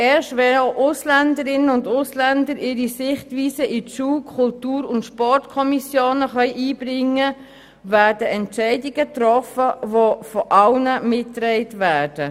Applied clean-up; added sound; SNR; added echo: none; none; none; none.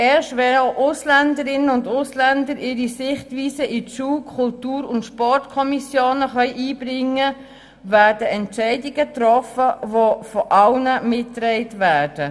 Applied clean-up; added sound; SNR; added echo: none; none; none; reverberation time 1.0 s.